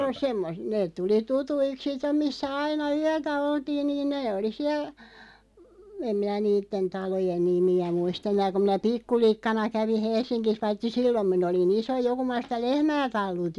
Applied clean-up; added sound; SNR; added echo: none; none; none; none.